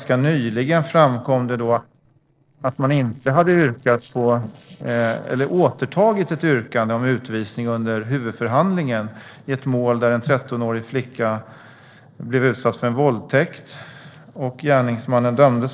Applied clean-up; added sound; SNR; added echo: neural separator model SepFormer DNS4.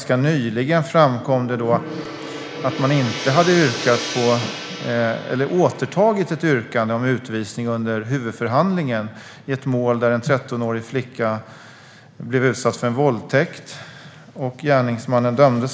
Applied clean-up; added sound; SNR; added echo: none; Gong; 14 dB; none.